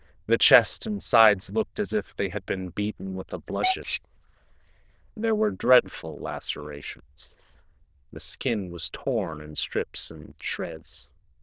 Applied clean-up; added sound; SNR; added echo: neural diffusion model UNIVERSE++.